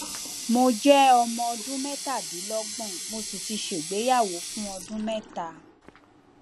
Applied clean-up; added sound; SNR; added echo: none; Water tap, faucet; 10 dB; none.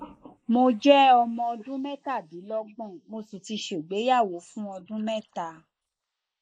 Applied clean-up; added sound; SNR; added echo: neural mask model Resemble Enhance denoiser.